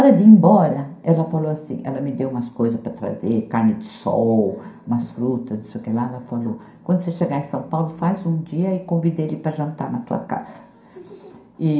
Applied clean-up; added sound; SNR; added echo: none; none; none; reverberation time 0.5 s.